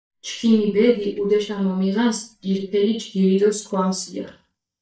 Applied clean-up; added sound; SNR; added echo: neural mask model DeepFilterNet 3.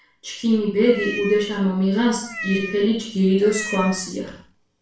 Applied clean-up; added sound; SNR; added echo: none; Meow; 12 dB; reverberation time 0.4 s.